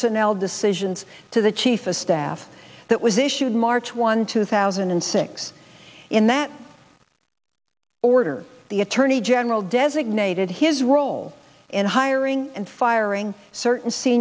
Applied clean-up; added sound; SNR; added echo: none; none; none; none.